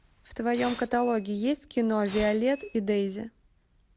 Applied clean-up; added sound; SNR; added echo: none; Animal; -3 dB; none.